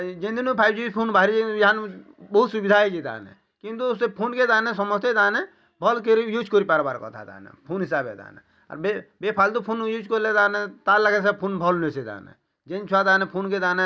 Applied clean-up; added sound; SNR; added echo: none; none; none; none.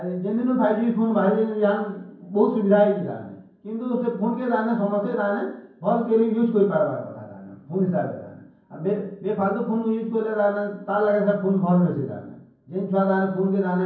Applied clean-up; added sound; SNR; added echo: none; none; none; reverberation time 0.9 s.